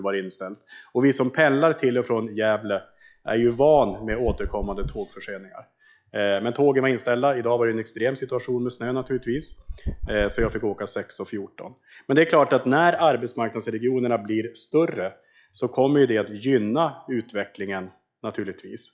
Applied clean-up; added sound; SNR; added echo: classical method log-MMSE.